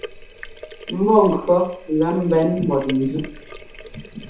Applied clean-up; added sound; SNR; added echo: none; Sink (filling or washing); 16 dB; reverberation time 0.5 s.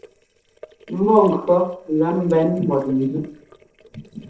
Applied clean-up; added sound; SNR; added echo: neural separator model SepFormer DNS4.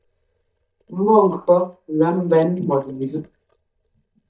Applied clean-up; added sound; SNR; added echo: neural mask model DeepFilterNet 3.